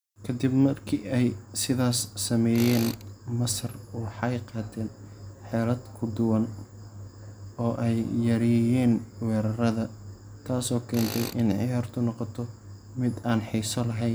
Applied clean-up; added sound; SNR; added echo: none; Tools; 16 dB; none.